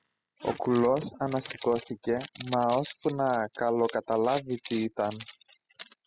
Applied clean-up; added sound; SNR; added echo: classical method spectral subtraction.